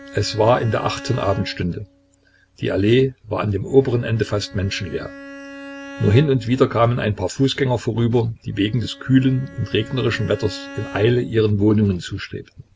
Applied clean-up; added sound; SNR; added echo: none; Bowed string instrument; 19 dB; none.